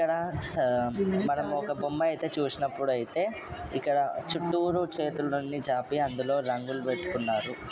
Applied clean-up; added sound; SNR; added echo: none; none; none; none.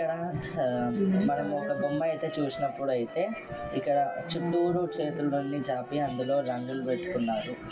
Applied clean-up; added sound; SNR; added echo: none; Wind instrument, woodwind instrument; 12 dB; reverberation time 0.2 s.